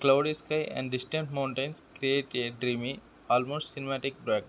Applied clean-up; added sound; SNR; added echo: none; none; none; none.